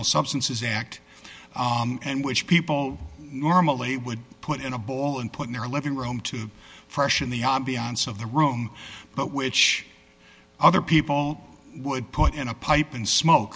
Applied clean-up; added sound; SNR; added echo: none; none; none; none.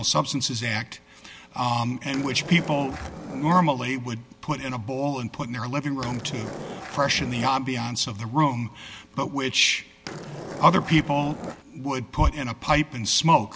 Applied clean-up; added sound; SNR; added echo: none; Skateboard; 11 dB; none.